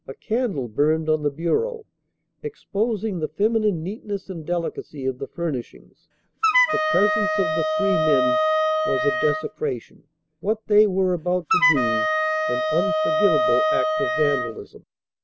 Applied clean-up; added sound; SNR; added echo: none; Wind instrument, woodwind instrument; -3 dB; none.